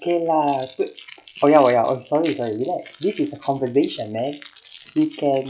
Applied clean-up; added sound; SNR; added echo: classical method log-MMSE.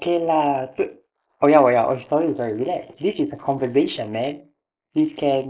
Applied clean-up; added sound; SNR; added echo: neural mask model Resemble Enhance denoiser.